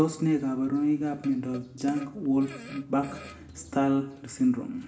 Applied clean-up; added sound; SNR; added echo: none; Fart; 20 dB; reverberation time 0.6 s.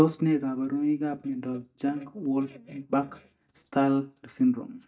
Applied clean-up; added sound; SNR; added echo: neural mask model DeepFilterNet 3.